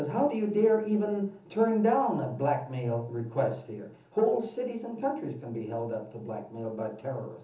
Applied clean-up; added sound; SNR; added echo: none; none; none; reverberation time 0.7 s.